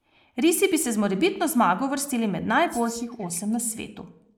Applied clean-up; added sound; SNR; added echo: neural mask model Resemble Enhance denoiser.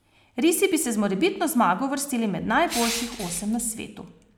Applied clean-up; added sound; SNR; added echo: none; Crushing; 10 dB; none.